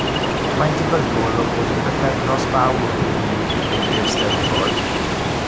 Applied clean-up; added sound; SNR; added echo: none; Ocean; -5 dB; none.